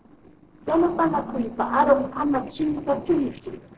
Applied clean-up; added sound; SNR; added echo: neural separator model SepFormer DNS4.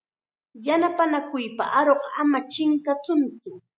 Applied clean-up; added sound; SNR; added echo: none; none; none; none.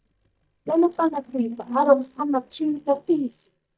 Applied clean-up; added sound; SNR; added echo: neural mask model DeepFilterNet 3.